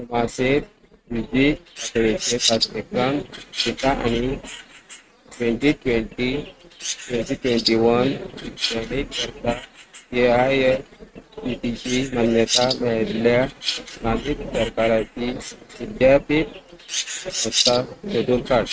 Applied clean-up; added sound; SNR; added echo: neural mask model RNNoise.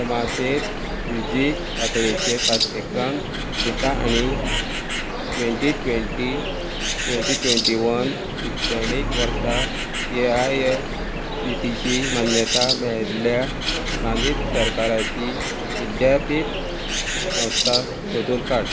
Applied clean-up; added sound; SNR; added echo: none; Bird; 0 dB; none.